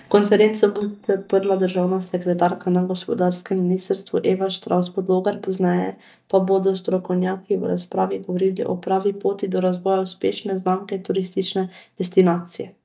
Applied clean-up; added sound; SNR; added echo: neural mask model DeepFilterNet 3.